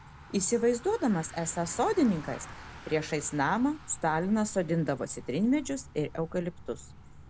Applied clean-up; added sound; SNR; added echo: none; Bicycle; 17 dB; none.